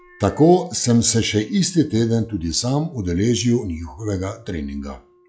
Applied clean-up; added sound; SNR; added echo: classical method log-MMSE.